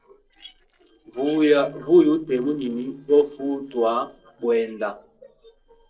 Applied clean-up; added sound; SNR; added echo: neural separator model SepFormer DNS4.